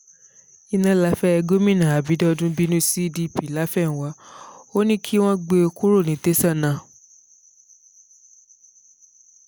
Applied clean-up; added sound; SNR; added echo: none; none; none; none.